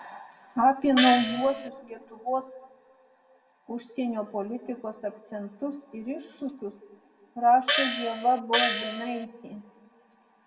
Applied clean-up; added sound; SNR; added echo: none; Gong; -1 dB; reverberation time 1.4 s.